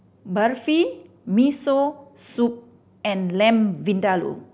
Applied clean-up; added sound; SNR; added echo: none; none; none; none.